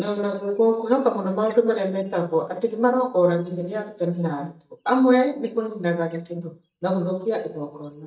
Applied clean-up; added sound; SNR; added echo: neural mask model DeepFilterNet 3.